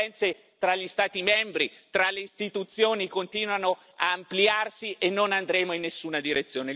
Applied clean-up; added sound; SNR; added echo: none; none; none; none.